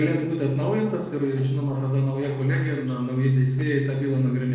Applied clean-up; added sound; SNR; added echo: neural separator model SepFormer DNS4.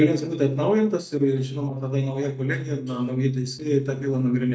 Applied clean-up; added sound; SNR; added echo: neural mask model DeepFilterNet 3.